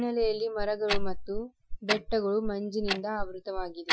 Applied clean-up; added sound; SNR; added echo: classical method Wiener filter.